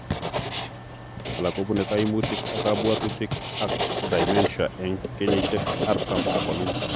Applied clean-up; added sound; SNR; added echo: none; Writing; 0 dB; none.